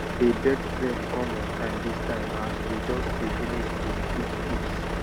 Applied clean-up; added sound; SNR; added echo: none; Truck; -1 dB; none.